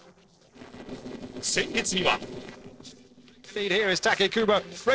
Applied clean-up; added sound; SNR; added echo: neural separator model SepFormer DNS4.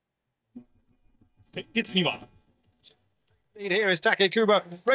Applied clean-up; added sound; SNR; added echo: neural mask model DeepFilterNet 3.